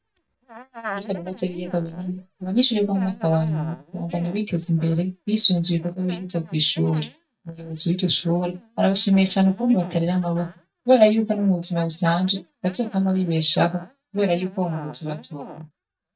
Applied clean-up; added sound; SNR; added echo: neural mask model DeepFilterNet 3.